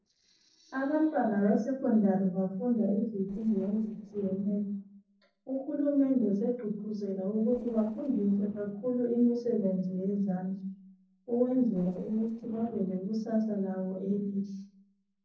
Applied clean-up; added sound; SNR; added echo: neural separator model SepFormer DNS4.